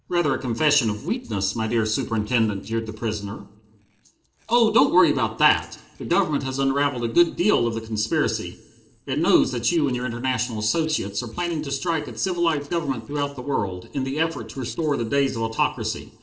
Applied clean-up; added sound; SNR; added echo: neural separator model SepFormer DNS4.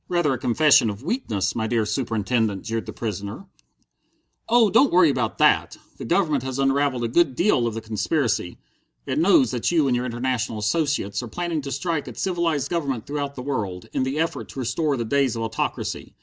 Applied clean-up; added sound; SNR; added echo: none; none; none; none.